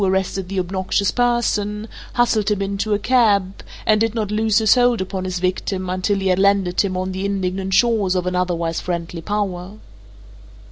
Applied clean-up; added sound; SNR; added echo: none; none; none; none.